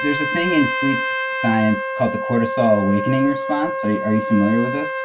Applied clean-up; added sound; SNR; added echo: none; Trumpet; 3 dB; reverberation time 0.1 s.